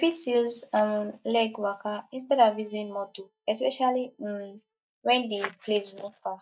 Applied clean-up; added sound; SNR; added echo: neural mask model DeepFilterNet 3.